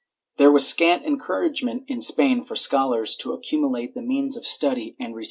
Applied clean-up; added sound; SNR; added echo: none; none; none; none.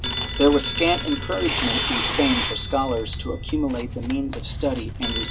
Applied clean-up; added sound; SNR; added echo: none; Tearing + Telephone; 2 dB; none.